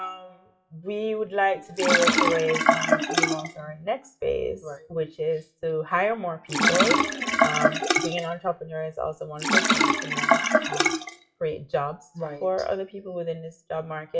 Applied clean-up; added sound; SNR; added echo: classical method WPE with log-MMSE.